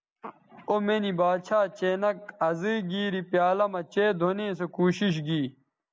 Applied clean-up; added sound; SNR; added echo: none; none; none; none.